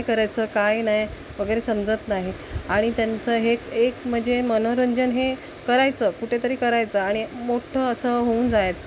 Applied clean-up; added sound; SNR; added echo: none; none; none; none.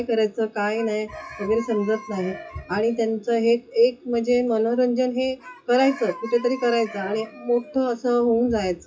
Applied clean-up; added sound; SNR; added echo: classical method WPE with log-MMSE.